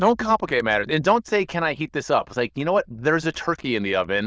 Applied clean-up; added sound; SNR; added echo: neural diffusion model UNIVERSE++.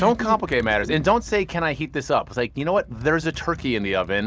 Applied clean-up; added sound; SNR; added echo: none; Motorcycle; 18 dB; none.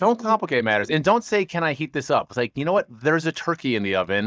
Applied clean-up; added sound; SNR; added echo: neural mask model DeepFilterNet 3.